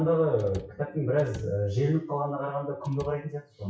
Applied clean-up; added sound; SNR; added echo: classical method WPE with log-MMSE.